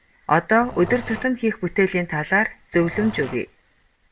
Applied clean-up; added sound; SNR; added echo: none; Growling; 15 dB; none.